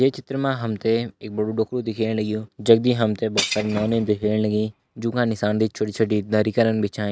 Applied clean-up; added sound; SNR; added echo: neural mask model RNNoise.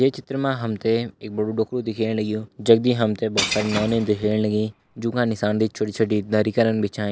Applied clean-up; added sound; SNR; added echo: none; Shatter / Crushing; 9 dB; none.